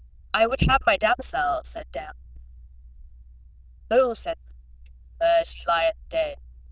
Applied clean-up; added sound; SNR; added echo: neural diffusion model UNIVERSE++.